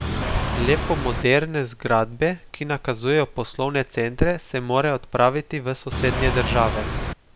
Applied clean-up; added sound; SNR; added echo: none; Engine / Car; 1 dB; none.